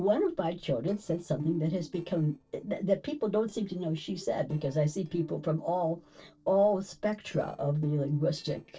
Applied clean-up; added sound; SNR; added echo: neural separator model SepFormer DNS4.